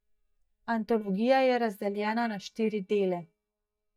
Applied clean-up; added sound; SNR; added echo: neural mask model DeepFilterNet 3.